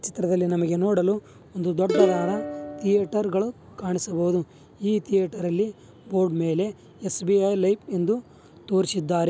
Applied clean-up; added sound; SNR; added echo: none; Plucked string instrument; 3 dB; none.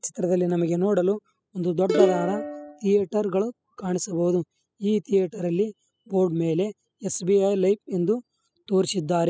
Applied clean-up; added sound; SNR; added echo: classical method spectral subtraction.